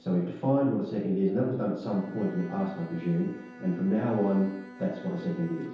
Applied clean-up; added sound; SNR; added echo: none; Bowed string instrument; 19 dB; reverberation time 0.8 s.